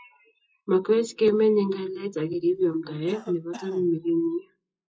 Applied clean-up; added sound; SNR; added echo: classical method WPE with log-MMSE.